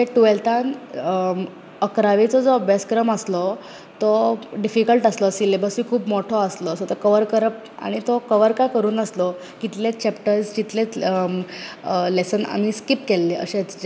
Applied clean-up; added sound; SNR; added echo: none; none; none; none.